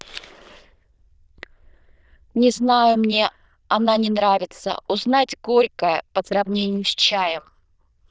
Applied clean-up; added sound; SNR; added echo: neural diffusion model UNIVERSE++.